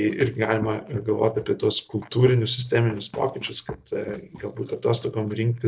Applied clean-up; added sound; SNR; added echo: neural mask model Resemble Enhance denoiser.